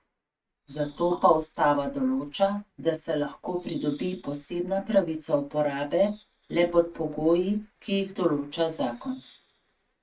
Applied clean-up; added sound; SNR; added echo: neural mask model RNNoise.